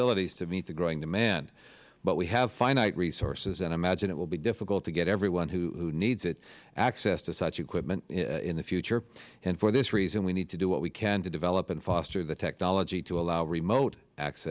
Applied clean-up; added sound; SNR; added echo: none; none; none; none.